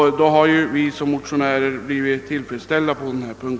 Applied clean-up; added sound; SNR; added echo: none; none; none; none.